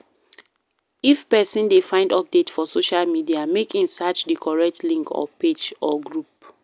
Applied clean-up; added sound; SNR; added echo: none; none; none; none.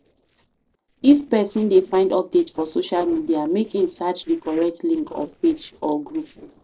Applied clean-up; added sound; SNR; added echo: neural separator model SepFormer DNS4.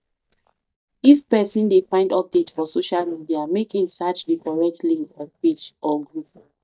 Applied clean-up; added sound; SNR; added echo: neural mask model DeepFilterNet 3.